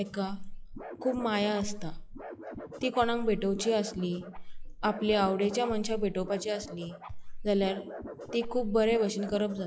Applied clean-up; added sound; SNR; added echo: classical method log-MMSE.